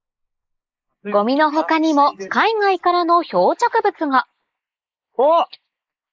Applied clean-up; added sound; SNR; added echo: neural mask model Resemble Enhance denoiser.